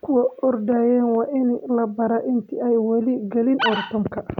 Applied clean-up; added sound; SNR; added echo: none; Animal; 6 dB; none.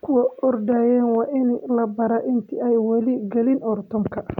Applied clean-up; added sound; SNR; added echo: none; none; none; none.